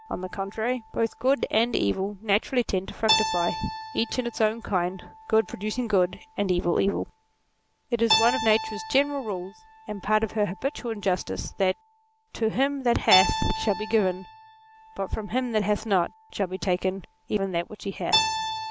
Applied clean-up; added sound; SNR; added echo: none; Keyboard (musical); 7 dB; none.